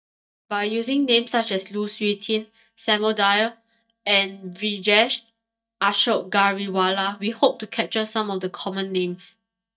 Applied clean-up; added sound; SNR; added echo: neural mask model DeepFilterNet 3.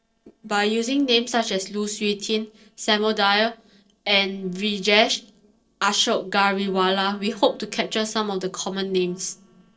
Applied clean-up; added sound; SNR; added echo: neural separator model SepFormer DNS4.